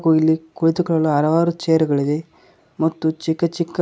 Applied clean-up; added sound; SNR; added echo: none; none; none; none.